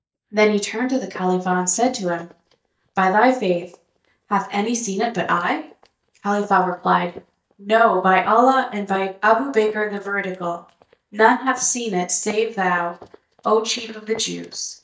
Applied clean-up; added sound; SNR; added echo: neural mask model DeepFilterNet 3.